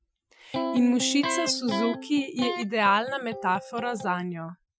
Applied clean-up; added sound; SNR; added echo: classical method Wiener filter.